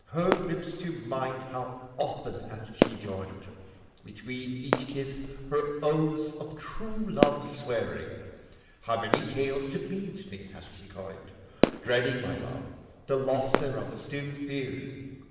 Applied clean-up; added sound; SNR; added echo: none; Fireworks; 3 dB; reverberation time 1.7 s.